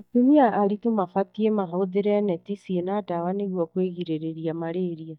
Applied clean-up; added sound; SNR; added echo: neural mask model DeepFilterNet 3.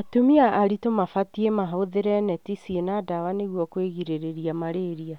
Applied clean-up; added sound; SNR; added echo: none; none; none; none.